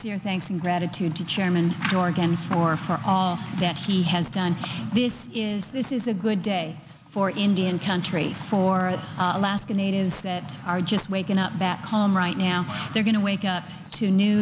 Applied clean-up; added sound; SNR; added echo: none; none; none; none.